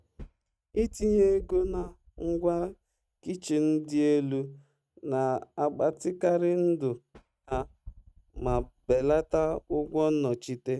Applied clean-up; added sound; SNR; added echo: neural mask model RNNoise.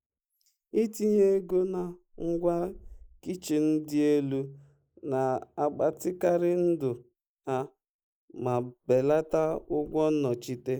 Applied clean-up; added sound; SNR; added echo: neural mask model Resemble Enhance denoiser.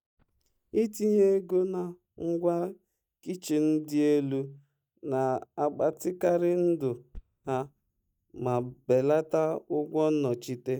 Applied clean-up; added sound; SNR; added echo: neural mask model DeepFilterNet 3.